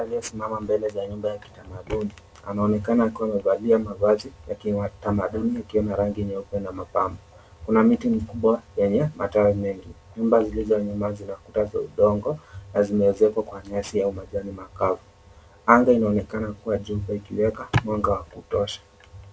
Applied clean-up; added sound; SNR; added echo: none; none; none; none.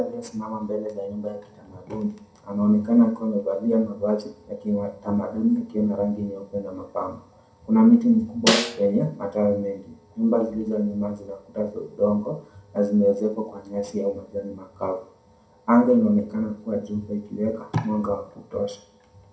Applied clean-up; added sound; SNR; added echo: none; Snare drum; 2 dB; reverberation time 0.4 s.